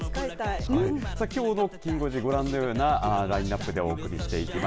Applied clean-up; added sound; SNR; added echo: none; none; none; none.